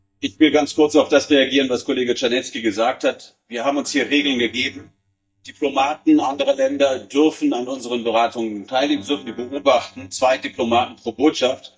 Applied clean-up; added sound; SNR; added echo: neural mask model DeepFilterNet 3.